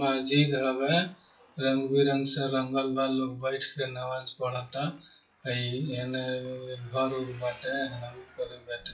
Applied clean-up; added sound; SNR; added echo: classical method WPE with log-MMSE.